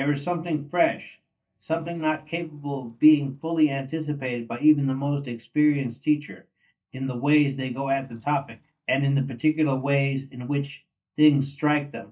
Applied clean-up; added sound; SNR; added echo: neural mask model DeepFilterNet 3.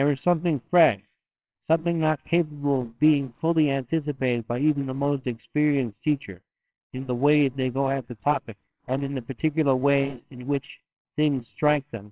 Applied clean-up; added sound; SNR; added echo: neural separator model SepFormer WHAMR!.